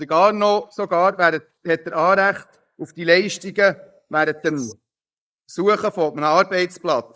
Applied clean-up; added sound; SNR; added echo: neural mask model Resemble Enhance denoiser.